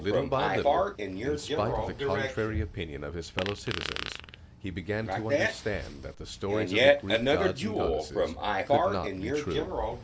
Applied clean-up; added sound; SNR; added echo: none; Fart; -4 dB; none.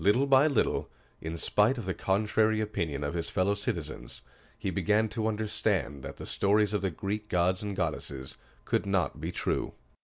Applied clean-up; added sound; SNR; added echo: none; none; none; none.